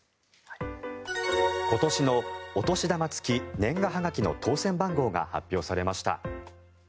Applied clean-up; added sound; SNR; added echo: none; none; none; none.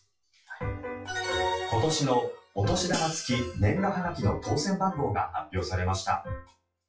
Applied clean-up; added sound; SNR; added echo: classical method WPE with log-MMSE.